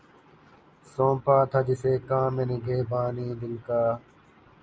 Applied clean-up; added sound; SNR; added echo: none; none; none; none.